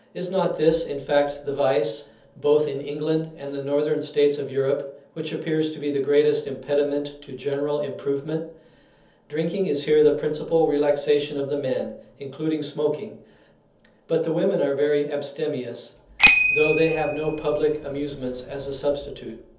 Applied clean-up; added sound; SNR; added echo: none; Bicycle bell; 0 dB; reverberation time 0.7 s.